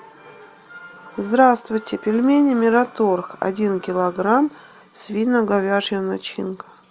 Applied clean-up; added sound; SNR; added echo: none; none; none; none.